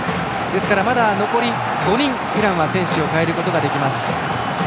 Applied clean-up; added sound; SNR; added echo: none; none; none; none.